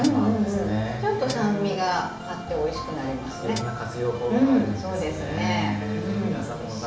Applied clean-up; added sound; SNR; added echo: none; Hi-hat; 20 dB; reverberation time 0.5 s.